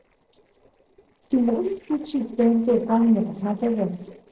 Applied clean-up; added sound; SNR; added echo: neural separator model SepFormer DNS4.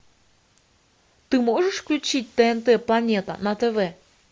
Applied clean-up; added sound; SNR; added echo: none; none; none; none.